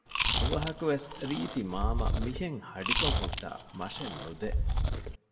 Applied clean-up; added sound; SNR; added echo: none; Chewing, mastication; -4 dB; reverberation time 1.0 s.